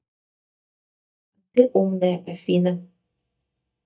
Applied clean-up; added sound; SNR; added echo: neural mask model DeepFilterNet 3.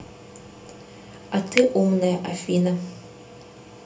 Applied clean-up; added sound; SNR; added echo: none; Finger snapping; 12 dB; reverberation time 0.3 s.